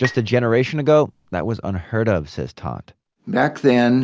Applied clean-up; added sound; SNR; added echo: none; Bowed string instrument; 16 dB; none.